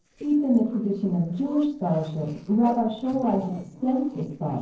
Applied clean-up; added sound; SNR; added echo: neural separator model SepFormer DNS4.